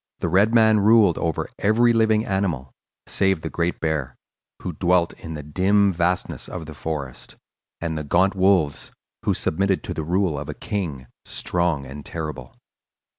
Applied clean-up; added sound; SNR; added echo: none; none; none; none.